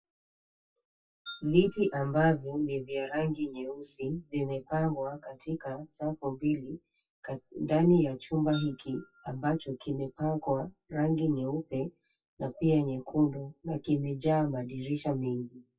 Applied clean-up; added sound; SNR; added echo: classical method WPE with log-MMSE.